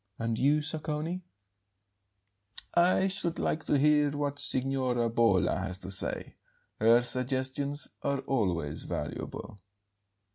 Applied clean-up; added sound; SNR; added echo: none; none; none; none.